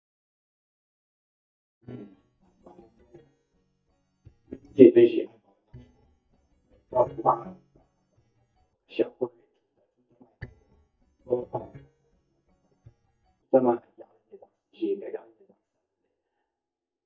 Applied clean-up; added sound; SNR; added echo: neural mask model DeepFilterNet 3.